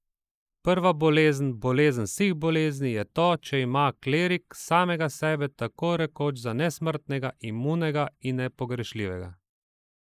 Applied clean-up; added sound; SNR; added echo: neural mask model Resemble Enhance denoiser.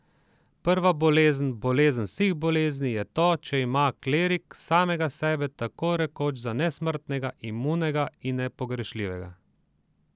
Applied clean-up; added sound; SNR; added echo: none; none; none; none.